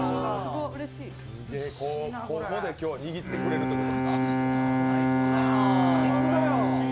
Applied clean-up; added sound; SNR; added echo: none; Bowed string instrument; -5 dB; none.